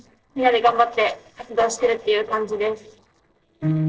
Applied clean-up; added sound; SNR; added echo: neural separator model SepFormer DNS4.